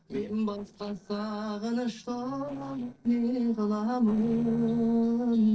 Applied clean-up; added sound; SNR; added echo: neural separator model SepFormer DNS4.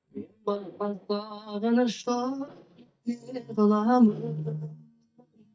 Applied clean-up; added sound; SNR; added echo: neural mask model DeepFilterNet 3.